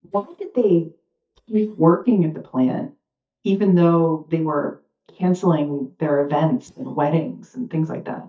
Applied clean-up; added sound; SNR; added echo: neural mask model DeepFilterNet 3.